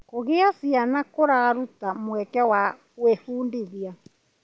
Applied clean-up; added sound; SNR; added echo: none; none; none; none.